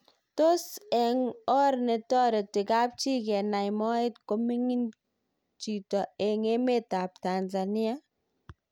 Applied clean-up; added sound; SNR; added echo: none; none; none; none.